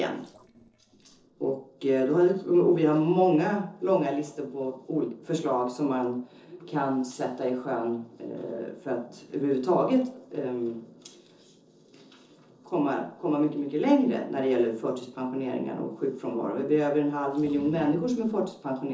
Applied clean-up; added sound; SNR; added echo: neural separator model SepFormer DNS4.